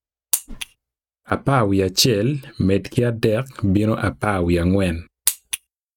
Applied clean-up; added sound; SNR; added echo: neural mask model RNNoise.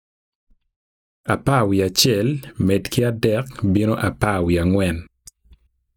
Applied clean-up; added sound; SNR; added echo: neural mask model DeepFilterNet 3.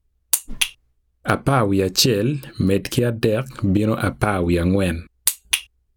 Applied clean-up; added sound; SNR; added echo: none; Whoosh, swoosh, swish; 14 dB; none.